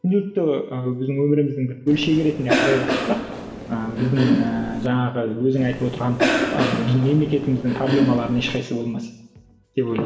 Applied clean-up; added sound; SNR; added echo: none; Cough; 2 dB; reverberation time 0.8 s.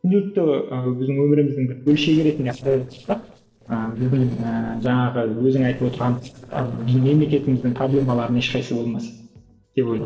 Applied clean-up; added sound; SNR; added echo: neural separator model SepFormer DNS4.